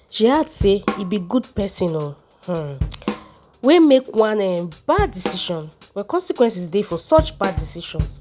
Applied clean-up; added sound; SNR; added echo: none; Drum / Drum kit; 10 dB; none.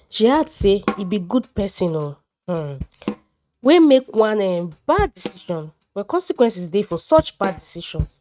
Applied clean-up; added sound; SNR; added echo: neural mask model RNNoise.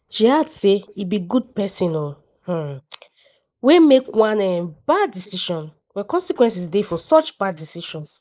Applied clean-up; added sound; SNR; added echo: neural mask model Resemble Enhance denoiser.